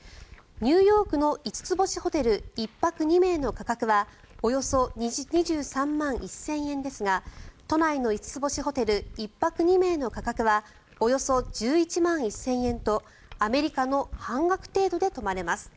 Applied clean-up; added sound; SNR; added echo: none; Glass; 18 dB; none.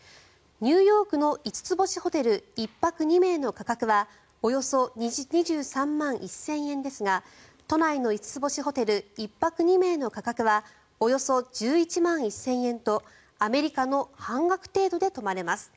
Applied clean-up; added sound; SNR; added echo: none; none; none; none.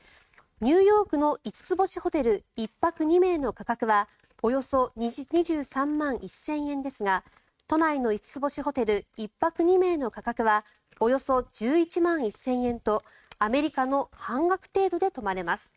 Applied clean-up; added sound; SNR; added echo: neural mask model RNNoise.